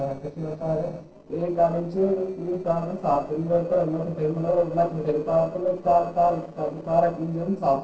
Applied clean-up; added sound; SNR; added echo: neural separator model SepFormer DNS4.